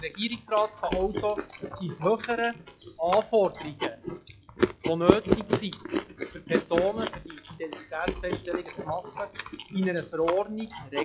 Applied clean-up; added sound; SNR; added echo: classical method log-MMSE.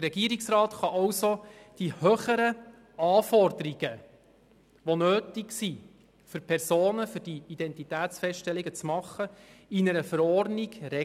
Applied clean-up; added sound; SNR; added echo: none; none; none; none.